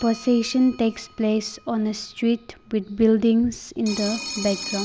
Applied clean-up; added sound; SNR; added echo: none; Telephone; 15 dB; none.